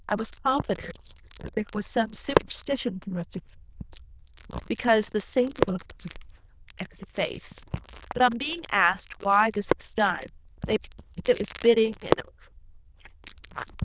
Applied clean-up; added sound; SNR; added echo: neural diffusion model UNIVERSE++.